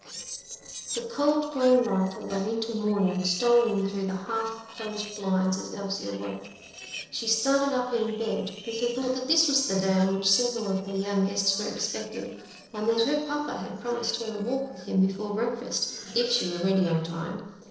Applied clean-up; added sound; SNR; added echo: neural separator model SepFormer DNS4.